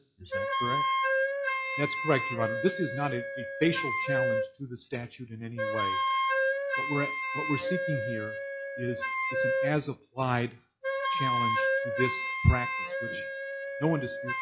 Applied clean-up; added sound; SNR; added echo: classical method log-MMSE.